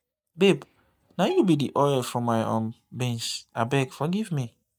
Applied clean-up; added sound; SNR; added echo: neural mask model DeepFilterNet 3.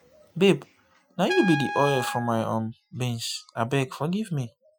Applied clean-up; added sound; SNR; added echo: classical method Wiener filter.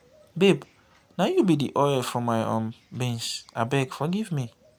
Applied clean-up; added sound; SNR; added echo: none; none; none; none.